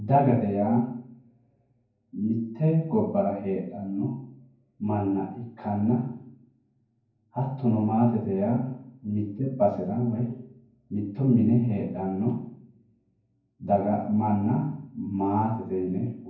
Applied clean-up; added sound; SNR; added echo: none; none; none; reverberation time 0.9 s.